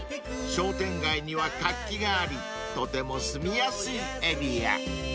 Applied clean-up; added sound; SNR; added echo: none; Wind instrument, woodwind instrument; 15 dB; none.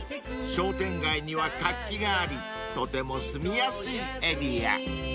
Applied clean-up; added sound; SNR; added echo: none; none; none; none.